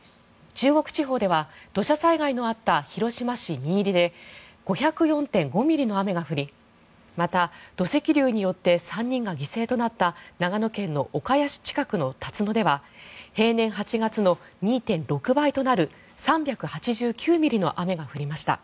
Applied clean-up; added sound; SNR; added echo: none; none; none; none.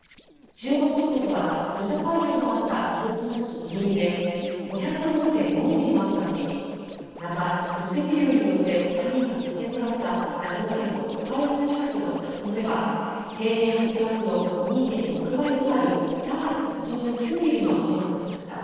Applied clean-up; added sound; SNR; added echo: neural separator model SepFormer DNS4.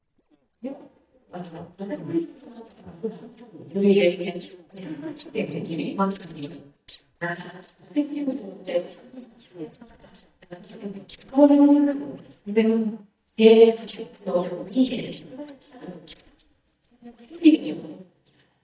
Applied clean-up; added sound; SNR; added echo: neural mask model DeepFilterNet 3.